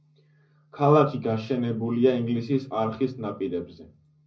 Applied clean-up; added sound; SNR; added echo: none; none; none; reverberation time 0.4 s.